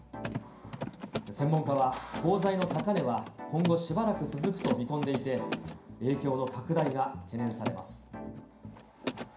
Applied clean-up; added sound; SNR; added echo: none; Mechanisms; 9 dB; reverberation time 0.5 s.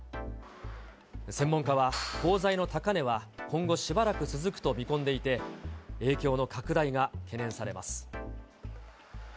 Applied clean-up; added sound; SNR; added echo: none; none; none; none.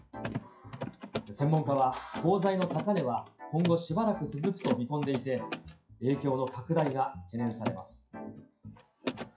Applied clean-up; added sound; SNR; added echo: classical method WPE with log-MMSE.